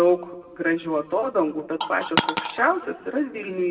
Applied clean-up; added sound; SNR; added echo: none; Coin (dropping); 3 dB; reverberation time 1.3 s.